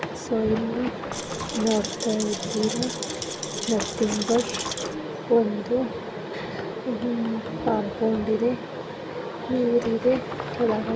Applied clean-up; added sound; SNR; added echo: none; Rattle + Water / Splash, splatter; 8 dB; none.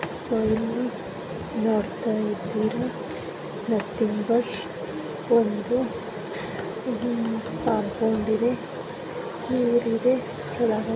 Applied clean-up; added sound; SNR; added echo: none; none; none; none.